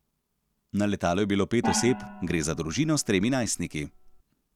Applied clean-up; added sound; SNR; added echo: none; Gong; 9 dB; none.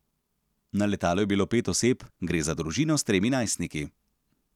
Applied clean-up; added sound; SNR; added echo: none; none; none; none.